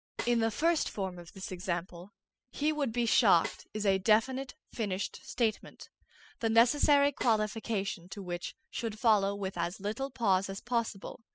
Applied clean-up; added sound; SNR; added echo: classical method spectral subtraction.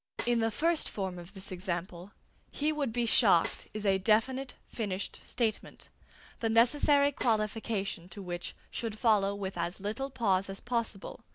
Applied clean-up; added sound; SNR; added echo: none; Snare drum; 15 dB; none.